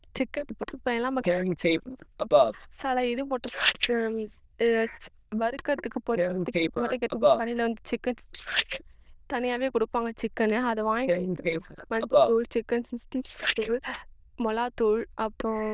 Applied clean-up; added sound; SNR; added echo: neural diffusion model UNIVERSE++.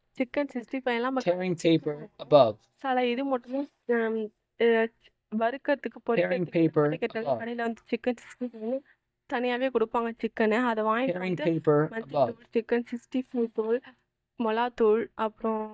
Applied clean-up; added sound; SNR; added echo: neural mask model DeepFilterNet 3.